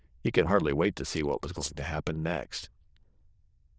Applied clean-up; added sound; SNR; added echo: neural diffusion model UNIVERSE++.